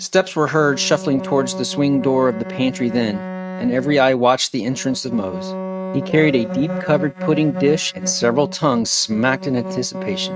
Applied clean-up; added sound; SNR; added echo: neural mask model RNNoise.